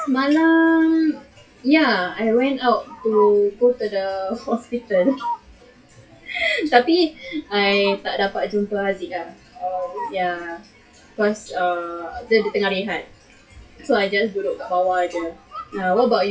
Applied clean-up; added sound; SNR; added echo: classical method WPE with log-MMSE.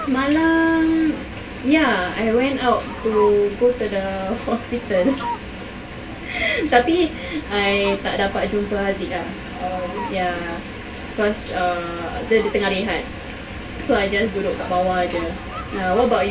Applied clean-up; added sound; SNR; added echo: none; Fowl; 17 dB; reverberation time 0.2 s.